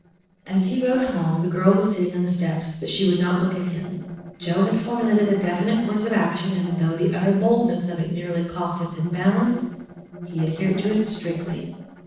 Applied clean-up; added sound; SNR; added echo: neural separator model SepFormer DNS4.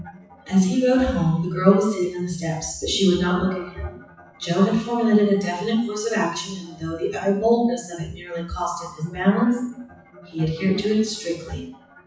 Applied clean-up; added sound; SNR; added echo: classical method WPE with log-MMSE.